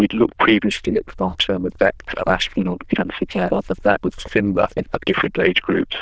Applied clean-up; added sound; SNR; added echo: neural diffusion model UNIVERSE++.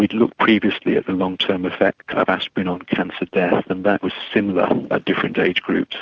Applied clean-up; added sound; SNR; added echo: none; none; none; none.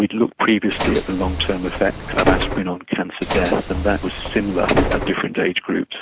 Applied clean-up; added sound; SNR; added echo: none; Bus; 2 dB; none.